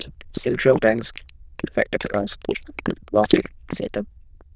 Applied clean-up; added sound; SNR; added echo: neural diffusion model UNIVERSE++.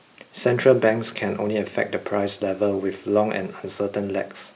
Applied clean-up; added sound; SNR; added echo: none; none; none; none.